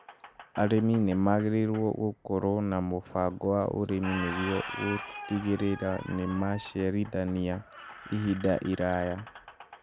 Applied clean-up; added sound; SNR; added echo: none; Squeak; 14 dB; none.